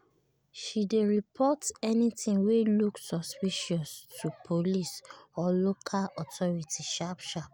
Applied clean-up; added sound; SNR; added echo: none; none; none; none.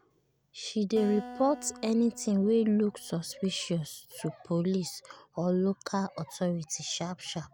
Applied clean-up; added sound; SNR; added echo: none; Acoustic guitar; 17 dB; none.